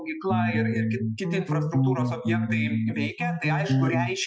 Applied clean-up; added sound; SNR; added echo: classical method Wiener filter.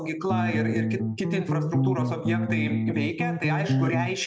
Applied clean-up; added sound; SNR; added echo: none; Bass guitar; -4 dB; none.